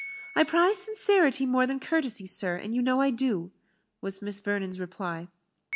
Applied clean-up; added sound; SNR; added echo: none; Piano; 20 dB; none.